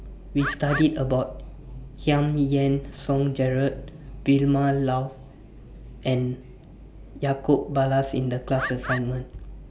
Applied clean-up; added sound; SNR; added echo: none; Bird; 7 dB; none.